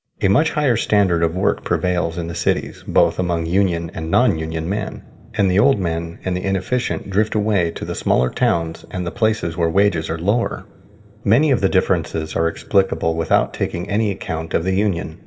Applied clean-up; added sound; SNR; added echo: none; none; none; reverberation time 1.6 s.